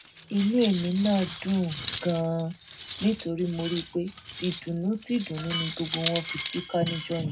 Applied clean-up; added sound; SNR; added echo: none; Cutlery, silverware; 9 dB; reverberation time 0.3 s.